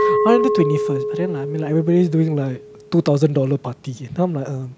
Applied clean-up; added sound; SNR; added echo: none; Glass; 4 dB; none.